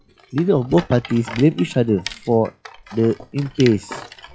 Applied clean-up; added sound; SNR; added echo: classical method log-MMSE.